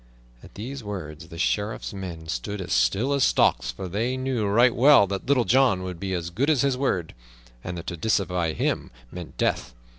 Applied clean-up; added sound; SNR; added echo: none; none; none; none.